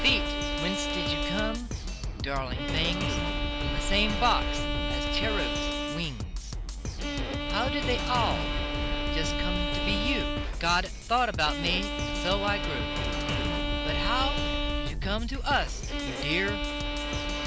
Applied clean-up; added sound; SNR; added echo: none; Drum kit + Bowed string instrument; -2 dB; none.